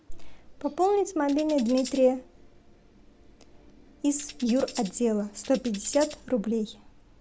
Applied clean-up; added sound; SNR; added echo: none; Tambourine; 17 dB; none.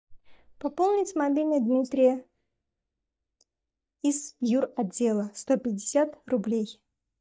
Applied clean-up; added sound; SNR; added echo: neural mask model DeepFilterNet 3.